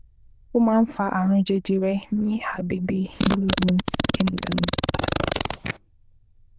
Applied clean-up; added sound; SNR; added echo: neural diffusion model UNIVERSE++.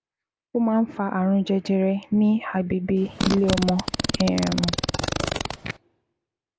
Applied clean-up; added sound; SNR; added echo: none; Fart; 3 dB; none.